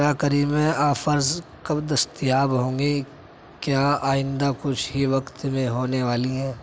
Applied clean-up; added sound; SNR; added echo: none; none; none; none.